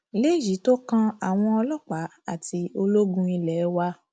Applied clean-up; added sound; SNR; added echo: none; none; none; none.